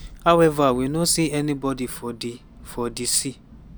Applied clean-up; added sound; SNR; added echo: none; Thunderstorm; 19 dB; none.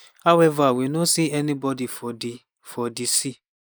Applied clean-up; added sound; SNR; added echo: neural mask model Resemble Enhance denoiser.